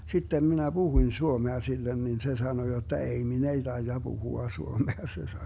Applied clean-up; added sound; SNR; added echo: none; none; none; none.